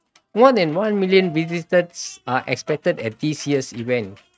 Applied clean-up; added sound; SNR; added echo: neural mask model RNNoise.